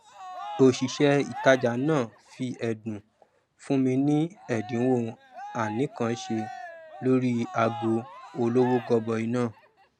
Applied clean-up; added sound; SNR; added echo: none; Cheering; 16 dB; none.